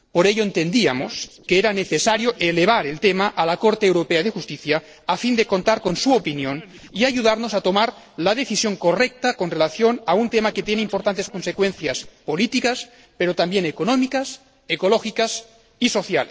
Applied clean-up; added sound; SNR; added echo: neural separator model SepFormer DNS4.